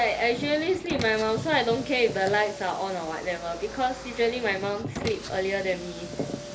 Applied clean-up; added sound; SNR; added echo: none; Car; 12 dB; reverberation time 0.3 s.